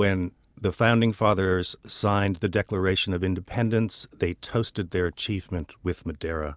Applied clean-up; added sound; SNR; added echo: none; none; none; none.